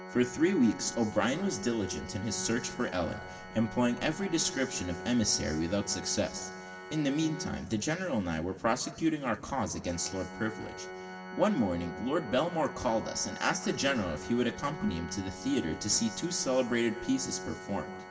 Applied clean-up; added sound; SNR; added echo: none; Organ; 13 dB; reverberation time 1.7 s.